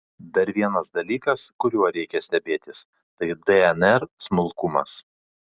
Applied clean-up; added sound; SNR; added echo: none; none; none; none.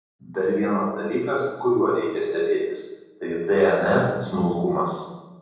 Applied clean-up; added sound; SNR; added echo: none; none; none; reverberation time 1.3 s.